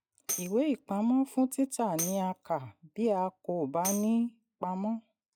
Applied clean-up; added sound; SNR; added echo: classical method log-MMSE.